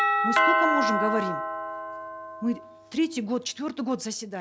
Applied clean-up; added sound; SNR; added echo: none; Doorbell; -3 dB; none.